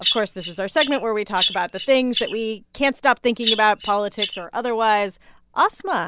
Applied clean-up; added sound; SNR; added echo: none; Bird vocalization, bird call, bird song; 5 dB; none.